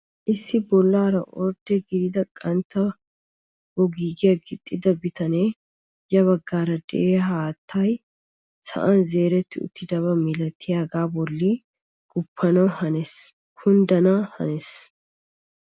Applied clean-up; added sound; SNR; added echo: none; none; none; none.